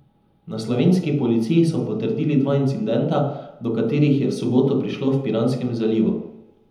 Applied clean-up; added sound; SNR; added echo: none; none; none; reverberation time 0.8 s.